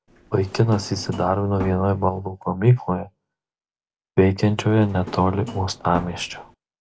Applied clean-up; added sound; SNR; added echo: none; Drawer open or close; 16 dB; none.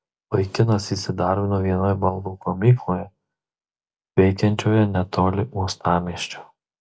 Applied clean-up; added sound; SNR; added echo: none; none; none; none.